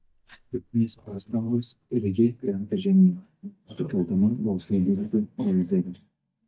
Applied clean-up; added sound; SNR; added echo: neural mask model DeepFilterNet 3.